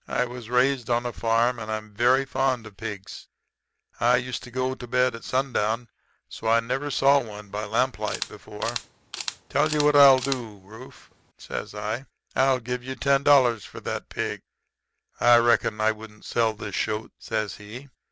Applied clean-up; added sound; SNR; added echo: none; Camera; 12 dB; none.